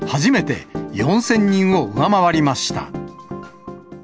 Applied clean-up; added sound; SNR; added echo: none; none; none; none.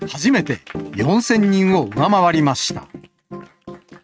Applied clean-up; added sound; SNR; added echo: neural mask model RNNoise.